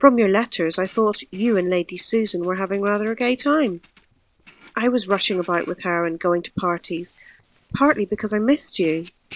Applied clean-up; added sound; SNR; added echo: neural separator model SepFormer DNS4.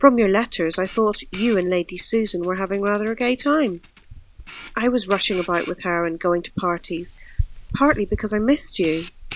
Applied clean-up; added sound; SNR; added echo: none; Camera; 14 dB; none.